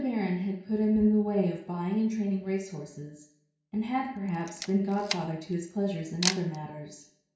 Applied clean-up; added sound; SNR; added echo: none; Camera; 9 dB; reverberation time 0.6 s.